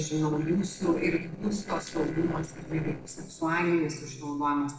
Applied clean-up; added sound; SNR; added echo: neural separator model SepFormer DNS4.